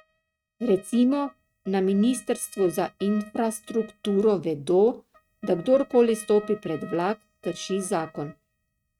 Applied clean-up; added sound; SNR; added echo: neural mask model RNNoise.